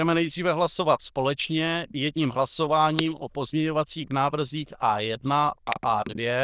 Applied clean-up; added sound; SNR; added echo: neural diffusion model UNIVERSE++.